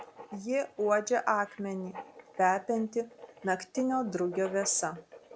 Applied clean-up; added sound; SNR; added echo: none; Writing; 18 dB; none.